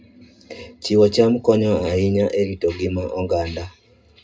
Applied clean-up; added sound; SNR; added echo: none; none; none; reverberation time 0.2 s.